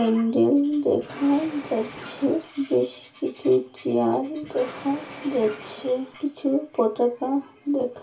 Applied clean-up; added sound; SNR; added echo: none; Engine / Mechanisms; 18 dB; reverberation time 0.2 s.